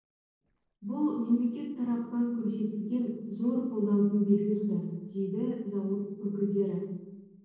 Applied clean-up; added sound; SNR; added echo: neural separator model SepFormer DNS4.